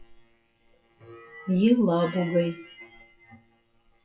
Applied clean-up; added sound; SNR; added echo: classical method WPE with log-MMSE.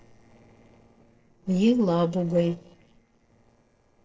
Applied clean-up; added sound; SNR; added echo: neural separator model SepFormer DNS4.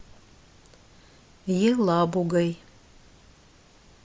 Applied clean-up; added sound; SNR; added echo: none; none; none; none.